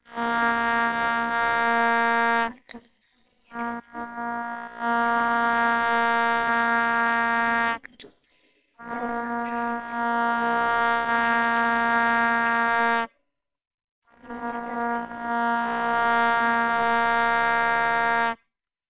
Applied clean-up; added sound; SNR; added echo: neural separator model SepFormer WHAMR!.